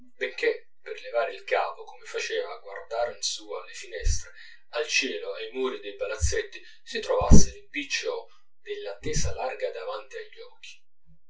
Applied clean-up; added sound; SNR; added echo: none; Bass drum; 17 dB; reverberation time 0.2 s.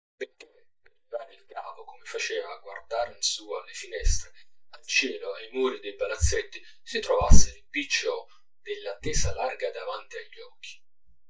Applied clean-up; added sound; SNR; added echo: neural mask model DeepFilterNet 3.